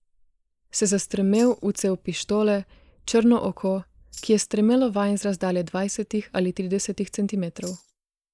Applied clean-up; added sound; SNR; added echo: neural mask model Resemble Enhance denoiser.